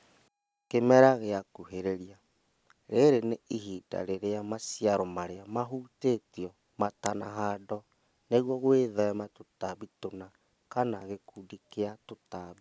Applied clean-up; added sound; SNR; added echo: none; none; none; none.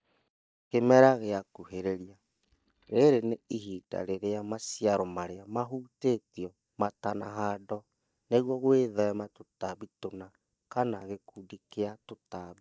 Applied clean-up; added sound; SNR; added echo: neural mask model DeepFilterNet 3.